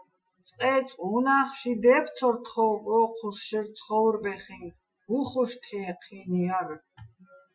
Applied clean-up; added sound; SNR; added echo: classical method Wiener filter.